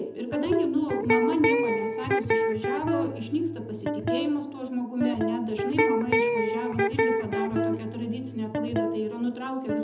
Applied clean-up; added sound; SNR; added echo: none; Electric guitar; -2 dB; reverberation time 0.8 s.